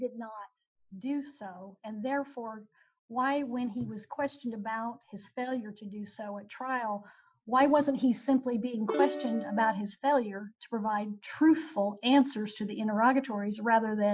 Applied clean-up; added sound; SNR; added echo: classical method Wiener filter.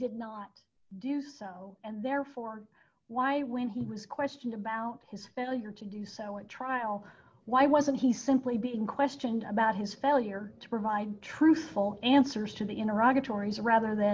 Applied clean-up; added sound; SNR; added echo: none; none; none; none.